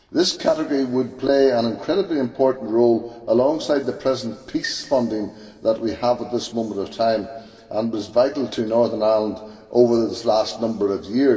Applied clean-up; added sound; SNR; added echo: none; none; none; reverberation time 2.1 s.